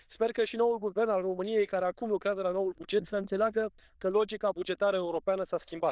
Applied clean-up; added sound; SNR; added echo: neural diffusion model UNIVERSE++.